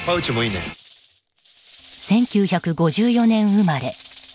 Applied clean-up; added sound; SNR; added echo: none; Rattle / Rattle (instrument); 14 dB; none.